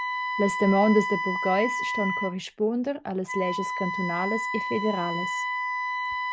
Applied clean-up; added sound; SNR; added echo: none; Wind instrument, woodwind instrument; 3 dB; none.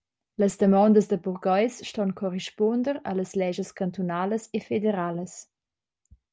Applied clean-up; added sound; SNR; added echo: none; none; none; none.